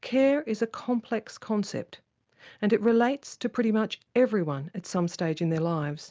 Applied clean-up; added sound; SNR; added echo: none; none; none; none.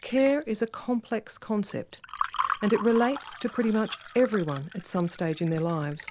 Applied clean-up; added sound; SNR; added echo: none; Fill (with liquid) / Water; 10 dB; none.